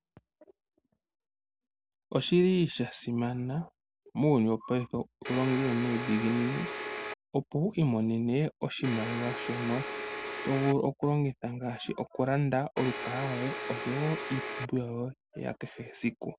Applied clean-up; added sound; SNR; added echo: none; Domestic sounds, home sounds; 5 dB; none.